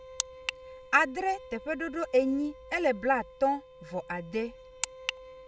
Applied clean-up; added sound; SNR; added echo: none; Bowed string instrument; 18 dB; none.